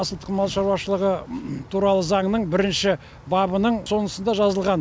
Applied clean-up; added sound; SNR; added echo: none; none; none; none.